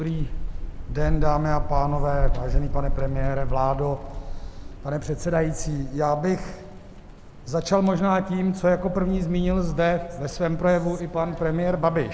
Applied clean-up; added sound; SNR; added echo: none; Wind; 2 dB; none.